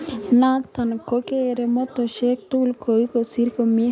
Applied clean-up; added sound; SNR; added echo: none; none; none; none.